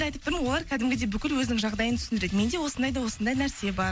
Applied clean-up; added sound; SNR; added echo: none; none; none; none.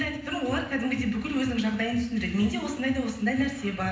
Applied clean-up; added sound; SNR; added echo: none; none; none; reverberation time 0.8 s.